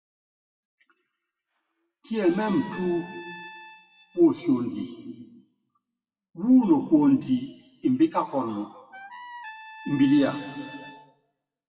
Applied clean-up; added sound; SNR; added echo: classical method WPE with log-MMSE.